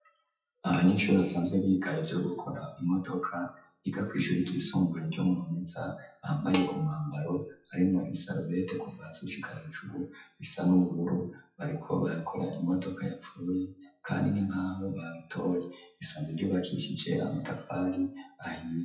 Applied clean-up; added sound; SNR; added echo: classical method WPE with log-MMSE.